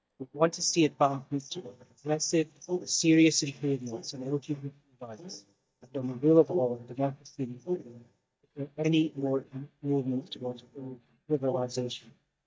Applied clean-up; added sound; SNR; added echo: neural mask model DeepFilterNet 3.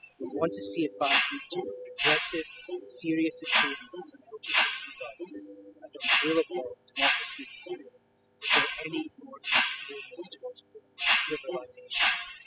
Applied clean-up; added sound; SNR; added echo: classical method spectral subtraction.